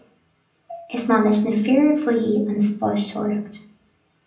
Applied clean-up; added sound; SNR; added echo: none; none; none; reverberation time 0.6 s.